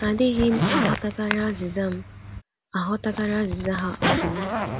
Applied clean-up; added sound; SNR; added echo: none; Zipper (clothing); 3 dB; none.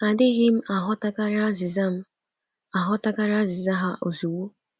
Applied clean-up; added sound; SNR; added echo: none; none; none; none.